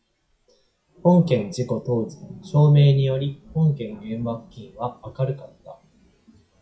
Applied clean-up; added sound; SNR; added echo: classical method WPE with log-MMSE.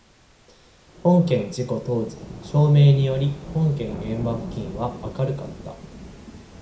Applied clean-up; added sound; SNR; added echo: none; Rain / Thunderstorm; 14 dB; reverberation time 0.4 s.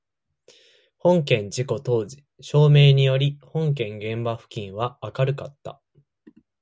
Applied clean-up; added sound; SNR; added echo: none; none; none; none.